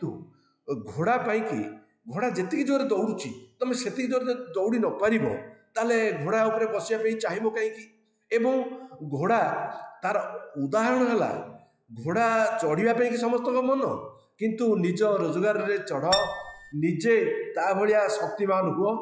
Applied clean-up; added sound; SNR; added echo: classical method log-MMSE.